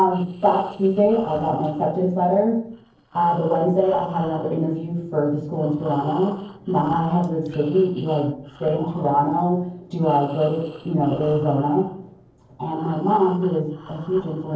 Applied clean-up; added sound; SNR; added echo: neural separator model SepFormer DNS4.